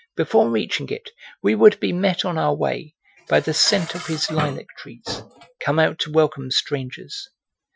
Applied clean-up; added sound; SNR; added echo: classical method Wiener filter.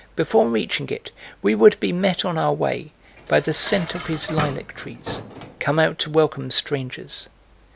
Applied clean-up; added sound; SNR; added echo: none; Dishes, pots, and pans; 15 dB; none.